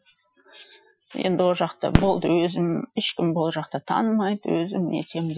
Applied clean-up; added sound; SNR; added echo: classical method Wiener filter.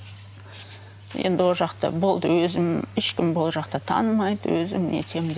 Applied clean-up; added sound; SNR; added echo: none; none; none; none.